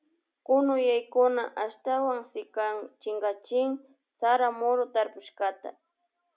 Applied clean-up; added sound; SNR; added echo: none; none; none; none.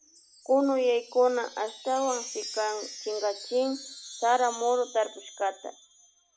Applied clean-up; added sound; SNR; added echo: none; Wind chime; 15 dB; none.